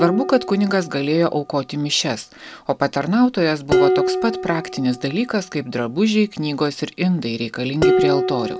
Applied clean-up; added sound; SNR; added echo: none; Dishes, pots, and pans; 4 dB; none.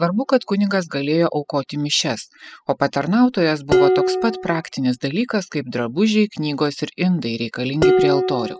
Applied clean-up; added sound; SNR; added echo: classical method spectral subtraction.